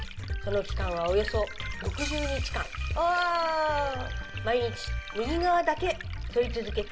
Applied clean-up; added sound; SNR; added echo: none; Liquid; 12 dB; reverberation time 0.9 s.